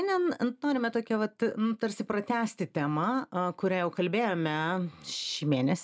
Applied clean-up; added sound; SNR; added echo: none; none; none; none.